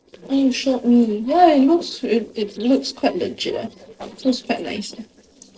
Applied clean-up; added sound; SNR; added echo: neural separator model SepFormer DNS4.